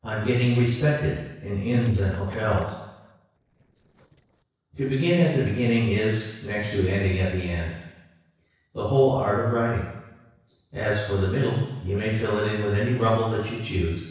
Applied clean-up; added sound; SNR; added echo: neural separator model SepFormer DNS4.